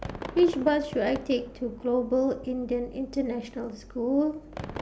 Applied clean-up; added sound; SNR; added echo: none; Fireworks; 15 dB; none.